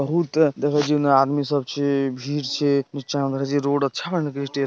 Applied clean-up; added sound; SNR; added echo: none; none; none; none.